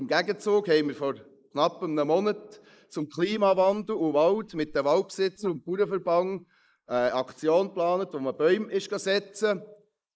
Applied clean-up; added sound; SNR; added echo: neural mask model Resemble Enhance denoiser.